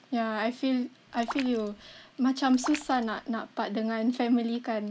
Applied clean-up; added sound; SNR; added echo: none; Raindrop; 14 dB; none.